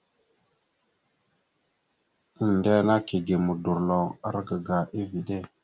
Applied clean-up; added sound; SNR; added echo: none; none; none; none.